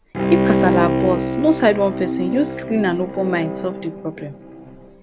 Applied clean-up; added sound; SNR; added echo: none; Bowed string instrument; 1 dB; none.